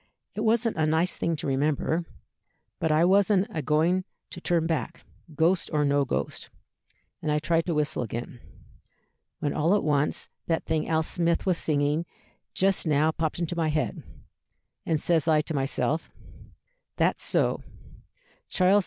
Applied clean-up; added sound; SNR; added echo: none; none; none; none.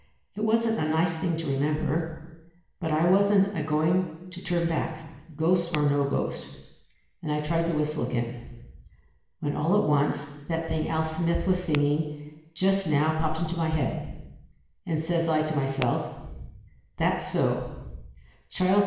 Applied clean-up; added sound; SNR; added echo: none; Tap / Glass; 19 dB; reverberation time 1.0 s.